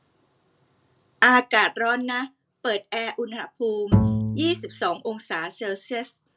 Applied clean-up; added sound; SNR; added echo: none; Bowed string instrument; -2 dB; none.